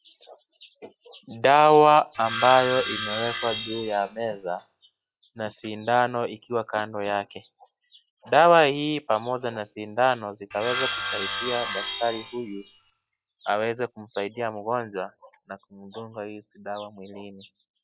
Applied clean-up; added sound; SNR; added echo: classical method log-MMSE.